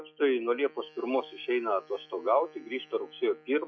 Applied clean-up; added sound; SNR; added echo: classical method log-MMSE.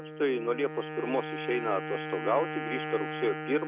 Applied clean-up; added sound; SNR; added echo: none; Wind instrument, woodwind instrument; 6 dB; none.